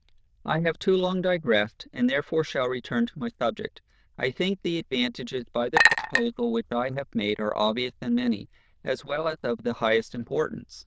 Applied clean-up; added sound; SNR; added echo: neural diffusion model UNIVERSE++.